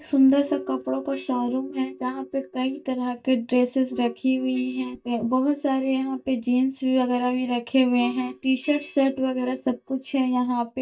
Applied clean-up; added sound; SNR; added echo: neural mask model DeepFilterNet 3.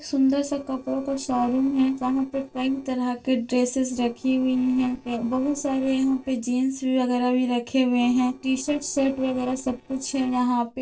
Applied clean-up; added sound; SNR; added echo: neural separator model SepFormer DNS4.